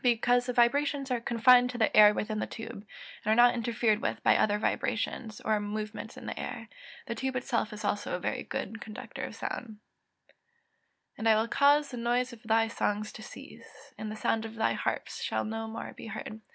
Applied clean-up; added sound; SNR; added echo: none; none; none; none.